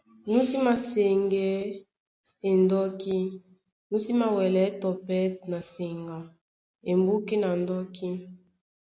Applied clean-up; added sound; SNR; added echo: none; none; none; none.